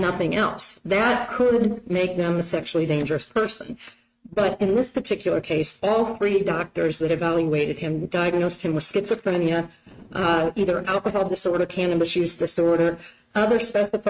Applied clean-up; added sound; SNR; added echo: neural mask model RNNoise.